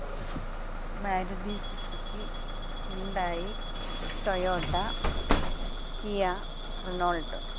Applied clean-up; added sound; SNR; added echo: none; Bus / Alarm; -4 dB; none.